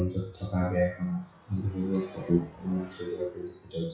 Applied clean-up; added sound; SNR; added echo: classical method WPE with log-MMSE.